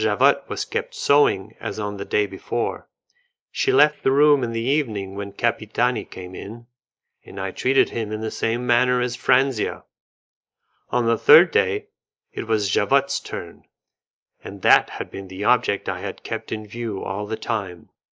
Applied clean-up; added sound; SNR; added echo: neural mask model Resemble Enhance denoiser.